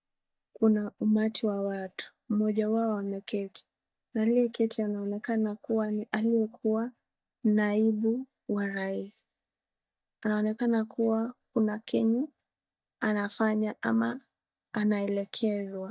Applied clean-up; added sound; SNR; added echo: neural mask model DeepFilterNet 3.